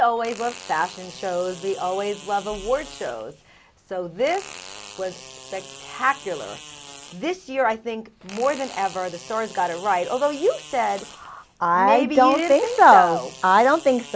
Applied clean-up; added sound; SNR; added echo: none; Fart; 19 dB; none.